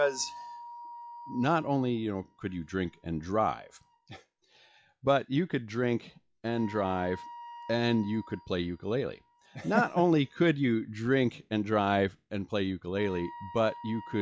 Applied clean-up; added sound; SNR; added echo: classical method log-MMSE.